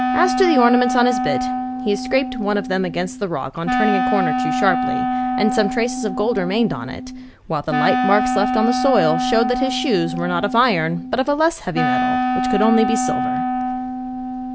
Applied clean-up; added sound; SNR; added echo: none; Wind instrument, woodwind instrument; 1 dB; none.